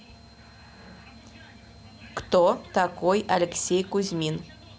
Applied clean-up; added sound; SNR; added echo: none; none; none; none.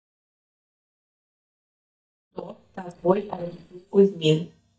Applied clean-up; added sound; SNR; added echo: neural mask model DeepFilterNet 3.